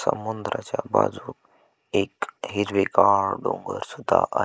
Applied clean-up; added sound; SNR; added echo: neural mask model Resemble Enhance denoiser.